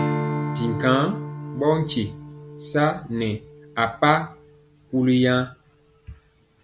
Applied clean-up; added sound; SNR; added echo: none; Strum; 8 dB; none.